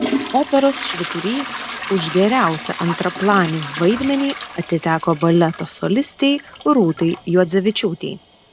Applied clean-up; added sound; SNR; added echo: none; Trickle, dribble / Toilet flush / Hiss; 10 dB; none.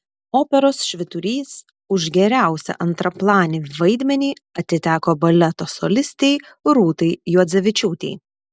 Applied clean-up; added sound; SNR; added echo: none; none; none; none.